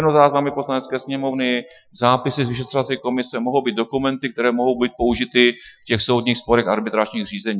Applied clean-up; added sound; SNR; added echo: classical method Wiener filter.